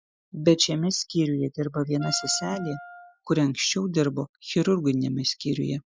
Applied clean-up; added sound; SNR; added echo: classical method Wiener filter.